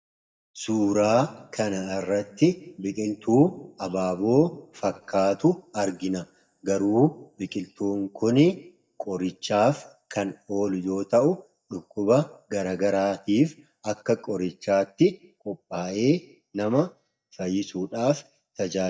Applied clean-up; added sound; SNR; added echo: neural mask model DeepFilterNet 3.